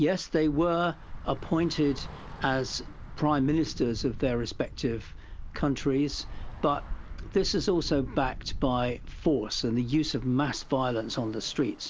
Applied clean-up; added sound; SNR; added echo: none; Traffic noise, roadway noise / Bus; 11 dB; none.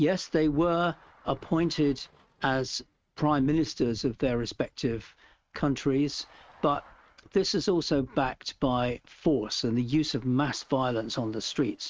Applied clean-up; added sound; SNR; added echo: neural mask model RNNoise.